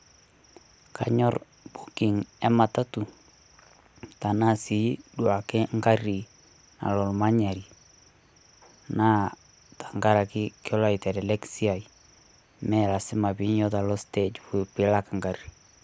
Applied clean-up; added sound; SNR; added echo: none; none; none; none.